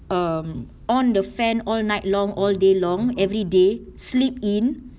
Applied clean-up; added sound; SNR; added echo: none; none; none; none.